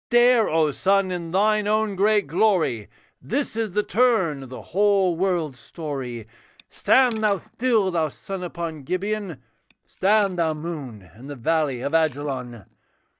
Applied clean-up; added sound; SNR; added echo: neural mask model DeepFilterNet 3.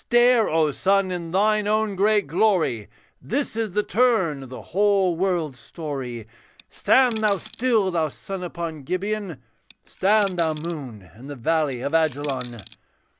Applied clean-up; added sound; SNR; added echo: none; Coin (dropping); 11 dB; none.